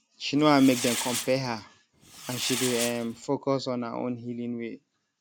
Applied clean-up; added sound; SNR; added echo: none; Fireworks; 7 dB; none.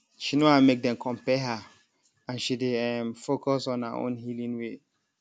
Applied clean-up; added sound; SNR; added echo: none; none; none; none.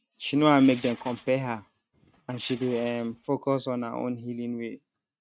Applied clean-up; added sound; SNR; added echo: neural mask model RNNoise.